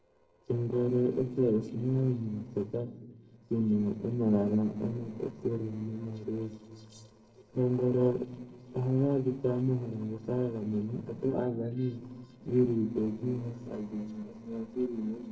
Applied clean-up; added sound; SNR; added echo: neural separator model SepFormer DNS4.